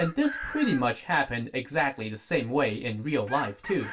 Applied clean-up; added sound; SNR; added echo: none; Chicken, rooster; 14 dB; reverberation time 0.2 s.